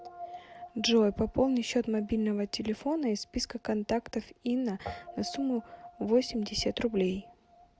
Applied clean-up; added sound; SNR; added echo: none; Guitar; 18 dB; none.